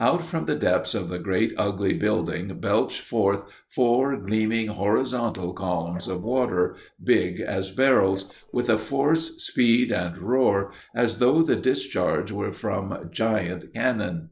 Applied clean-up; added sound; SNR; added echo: neural separator model SepFormer DNS4.